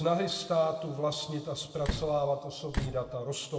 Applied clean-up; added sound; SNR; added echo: none; Slam; 4 dB; reverberation time 1.6 s.